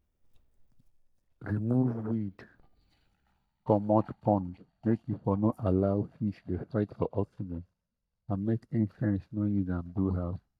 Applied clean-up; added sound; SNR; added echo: neural mask model DeepFilterNet 3.